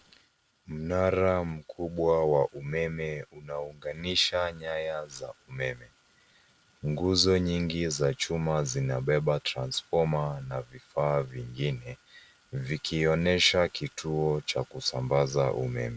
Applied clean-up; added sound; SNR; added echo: none; none; none; none.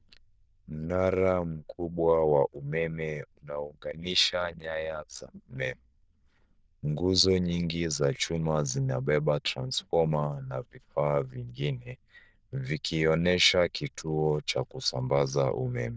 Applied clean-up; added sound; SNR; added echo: neural diffusion model UNIVERSE++.